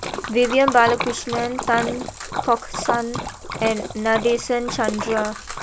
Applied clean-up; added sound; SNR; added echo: none; Splash, splatter; 7 dB; none.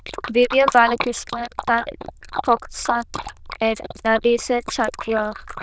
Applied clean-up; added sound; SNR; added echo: neural diffusion model UNIVERSE++.